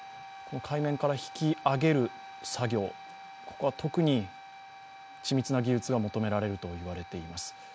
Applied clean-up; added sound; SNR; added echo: none; none; none; none.